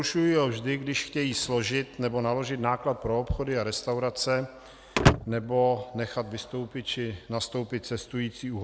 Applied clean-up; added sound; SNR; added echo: none; Slam / Wood; -1 dB; none.